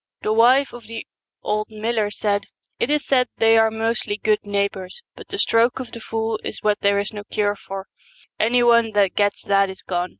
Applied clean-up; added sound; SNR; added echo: none; none; none; none.